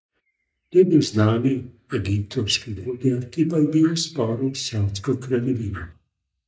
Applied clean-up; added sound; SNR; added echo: neural mask model DeepFilterNet 3.